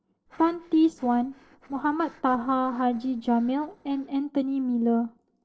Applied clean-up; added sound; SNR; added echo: neural separator model SepFormer DNS4.